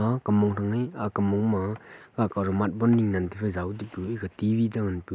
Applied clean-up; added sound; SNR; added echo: none; none; none; none.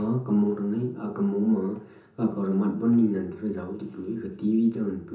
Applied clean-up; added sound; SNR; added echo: none; none; none; reverberation time 0.6 s.